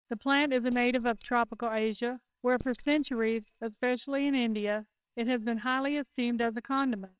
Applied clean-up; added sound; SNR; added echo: neural separator model SepFormer WHAMR!.